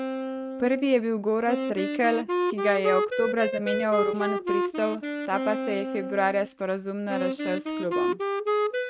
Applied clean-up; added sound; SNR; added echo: neural mask model RNNoise.